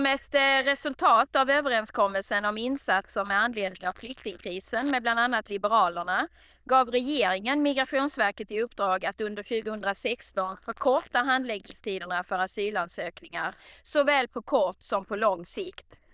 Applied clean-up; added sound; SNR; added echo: neural diffusion model UNIVERSE++.